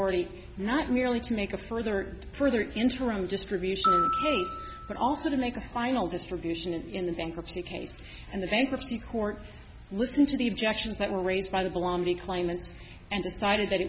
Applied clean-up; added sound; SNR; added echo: none; Glockenspiel; 3 dB; none.